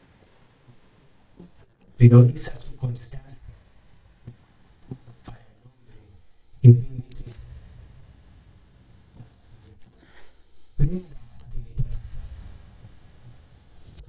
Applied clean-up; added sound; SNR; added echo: neural mask model DeepFilterNet 3.